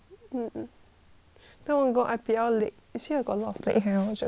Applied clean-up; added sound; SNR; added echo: none; none; none; none.